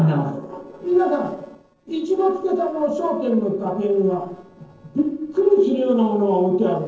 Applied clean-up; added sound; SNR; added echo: neural separator model SepFormer DNS4.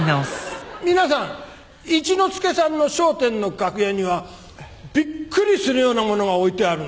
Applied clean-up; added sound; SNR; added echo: none; none; none; none.